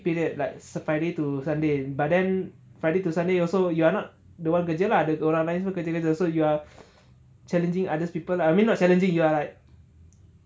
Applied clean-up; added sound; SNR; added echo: none; none; none; none.